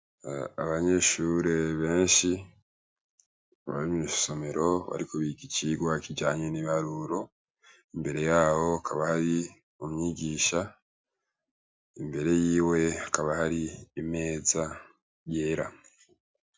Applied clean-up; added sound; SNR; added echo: none; none; none; none.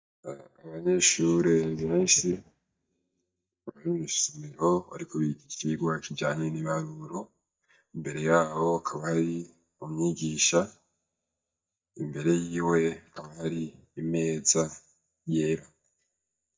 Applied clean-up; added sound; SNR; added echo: neural mask model DeepFilterNet 3.